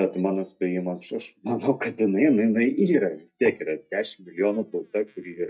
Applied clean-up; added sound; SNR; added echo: neural mask model DeepFilterNet 3.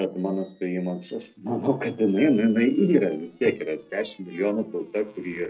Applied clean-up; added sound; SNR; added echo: neural separator model SepFormer DNS4.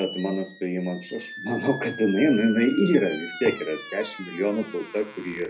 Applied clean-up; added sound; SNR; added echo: none; Squeak; 14 dB; reverberation time 0.3 s.